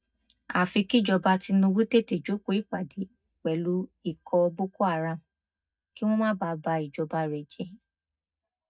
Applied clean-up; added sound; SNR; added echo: neural mask model DeepFilterNet 3.